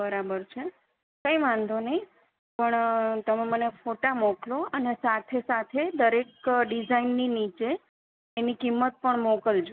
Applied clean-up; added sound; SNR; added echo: none; none; none; none.